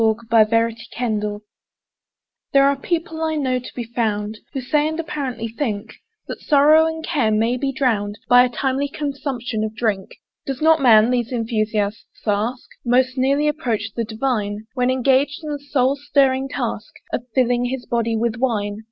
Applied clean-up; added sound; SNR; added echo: none; none; none; none.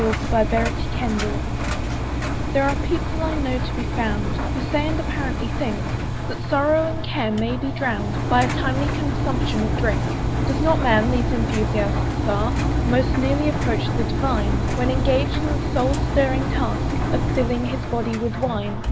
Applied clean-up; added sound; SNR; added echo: none; Engine; -2 dB; none.